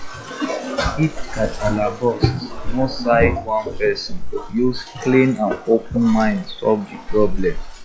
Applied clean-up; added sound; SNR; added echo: classical method log-MMSE.